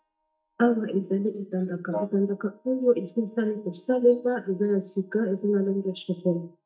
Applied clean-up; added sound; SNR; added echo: neural mask model DeepFilterNet 3.